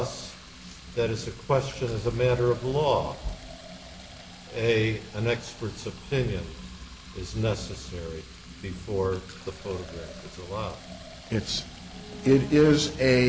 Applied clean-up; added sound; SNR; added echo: none; Fill (with liquid); 19 dB; none.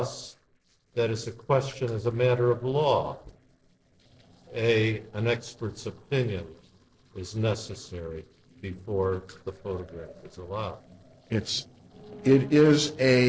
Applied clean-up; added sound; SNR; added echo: neural separator model SepFormer DNS4.